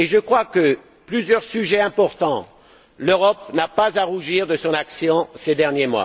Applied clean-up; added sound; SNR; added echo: none; none; none; none.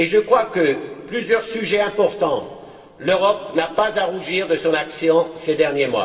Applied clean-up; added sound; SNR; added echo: none; none; none; reverberation time 1.7 s.